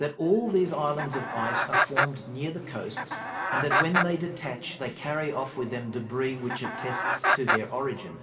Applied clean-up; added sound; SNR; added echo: none; Chicken, rooster; -1 dB; reverberation time 2.3 s.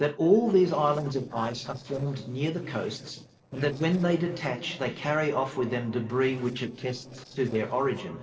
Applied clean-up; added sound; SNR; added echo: neural separator model SepFormer DNS4.